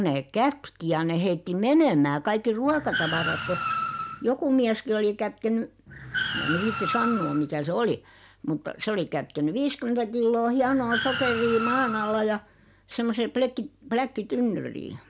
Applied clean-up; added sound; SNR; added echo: none; Car; 6 dB; none.